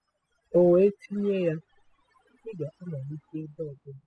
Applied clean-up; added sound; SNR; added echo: classical method spectral subtraction.